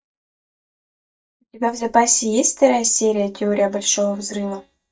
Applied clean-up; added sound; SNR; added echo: neural mask model DeepFilterNet 3.